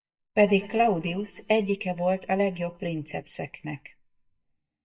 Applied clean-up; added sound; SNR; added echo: neural mask model DeepFilterNet 3.